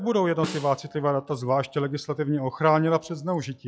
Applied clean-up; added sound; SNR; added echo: classical method log-MMSE.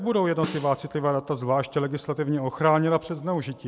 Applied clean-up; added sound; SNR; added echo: none; Snare drum; 14 dB; none.